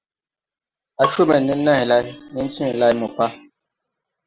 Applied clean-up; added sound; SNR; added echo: none; Bowed string instrument; 12 dB; none.